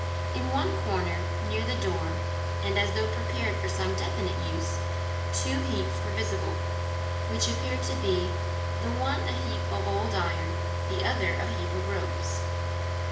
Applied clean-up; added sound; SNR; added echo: none; Car; -4 dB; reverberation time 0.8 s.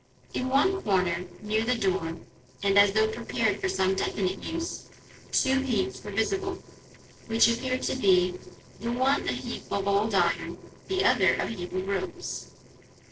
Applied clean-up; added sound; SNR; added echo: neural separator model SepFormer DNS4.